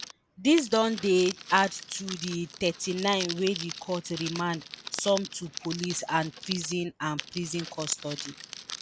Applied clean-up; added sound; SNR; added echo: none; Crackle; 11 dB; none.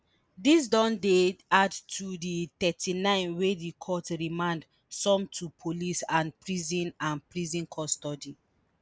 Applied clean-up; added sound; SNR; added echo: none; none; none; none.